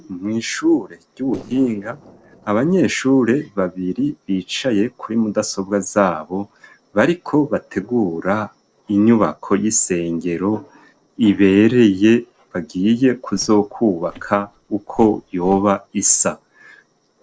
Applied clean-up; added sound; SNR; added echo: neural separator model SepFormer DNS4.